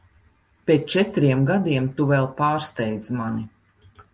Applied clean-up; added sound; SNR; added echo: none; none; none; none.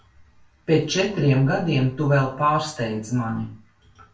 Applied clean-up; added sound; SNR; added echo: none; none; none; reverberation time 0.4 s.